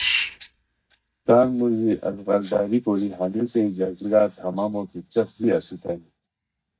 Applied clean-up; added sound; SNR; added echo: neural mask model DeepFilterNet 3.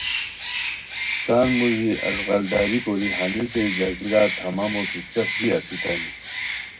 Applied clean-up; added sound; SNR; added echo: none; Bird; 5 dB; reverberation time 0.3 s.